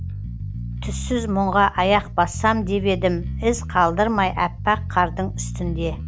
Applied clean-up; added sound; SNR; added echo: none; Bass guitar; 7 dB; none.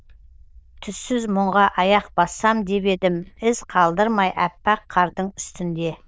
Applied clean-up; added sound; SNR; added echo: neural diffusion model UNIVERSE++.